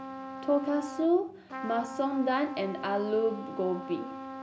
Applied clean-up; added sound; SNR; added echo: none; Trumpet; 11 dB; none.